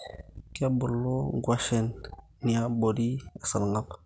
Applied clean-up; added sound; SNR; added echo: none; none; none; none.